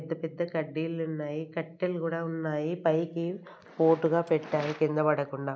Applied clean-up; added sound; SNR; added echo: none; none; none; none.